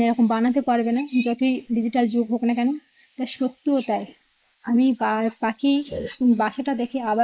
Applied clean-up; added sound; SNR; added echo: neural mask model Resemble Enhance denoiser.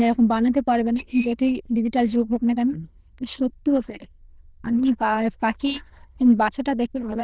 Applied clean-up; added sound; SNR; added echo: neural diffusion model UNIVERSE++.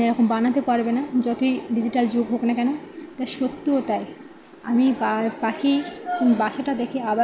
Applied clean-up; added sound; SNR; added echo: none; none; none; none.